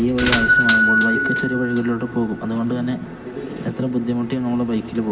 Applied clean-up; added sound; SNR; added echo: none; Doorbell; 1 dB; reverberation time 1.8 s.